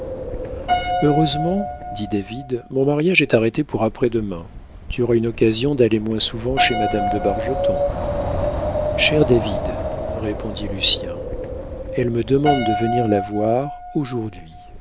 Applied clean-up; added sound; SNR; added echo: none; Piano + Wind; 4 dB; none.